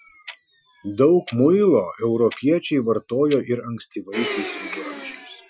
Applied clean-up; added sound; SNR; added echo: classical method Wiener filter.